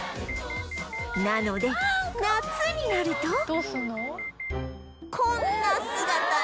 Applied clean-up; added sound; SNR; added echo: none; Alarm; 9 dB; none.